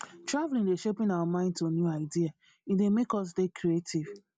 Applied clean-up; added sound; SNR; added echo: none; none; none; none.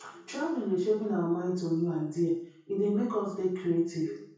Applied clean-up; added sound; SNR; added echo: none; none; none; reverberation time 0.6 s.